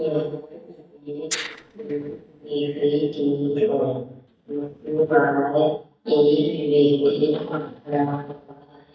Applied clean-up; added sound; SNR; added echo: neural mask model DeepFilterNet 3.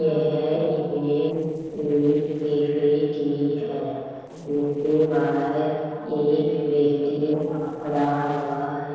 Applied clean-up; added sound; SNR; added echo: neural separator model SepFormer DNS4.